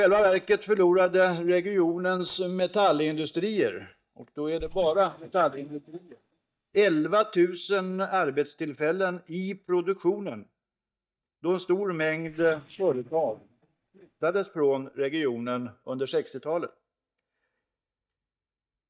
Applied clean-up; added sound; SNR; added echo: neural mask model DeepFilterNet 3.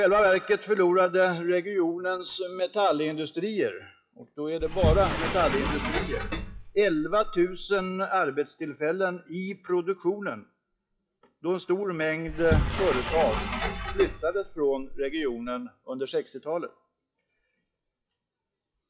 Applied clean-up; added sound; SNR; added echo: classical method WPE with log-MMSE.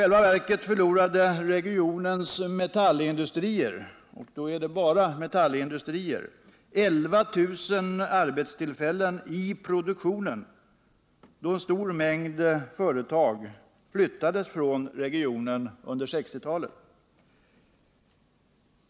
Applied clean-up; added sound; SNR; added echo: none; none; none; none.